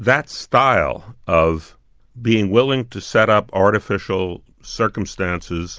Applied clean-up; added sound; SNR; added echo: none; none; none; none.